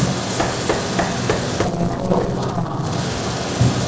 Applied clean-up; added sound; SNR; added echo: neural separator model SepFormer DNS4.